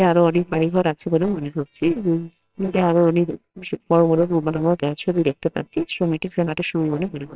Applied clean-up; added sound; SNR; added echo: neural separator model SepFormer WHAMR!.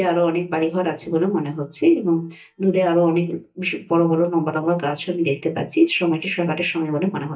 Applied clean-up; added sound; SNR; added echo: neural mask model DeepFilterNet 3.